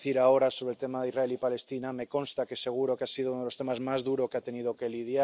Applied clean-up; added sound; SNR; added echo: none; none; none; none.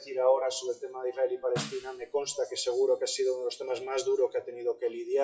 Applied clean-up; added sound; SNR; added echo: classical method WPE with log-MMSE.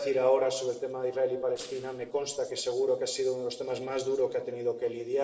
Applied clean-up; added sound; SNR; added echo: neural separator model SepFormer DNS4.